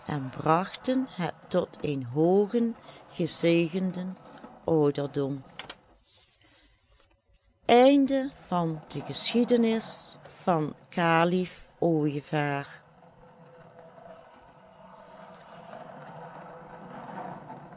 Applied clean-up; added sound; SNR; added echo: none; Wood; 19 dB; none.